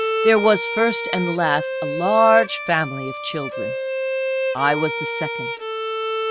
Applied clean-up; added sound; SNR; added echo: none; Bowed string instrument; 3 dB; none.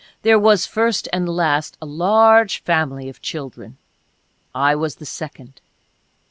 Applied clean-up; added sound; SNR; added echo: none; none; none; none.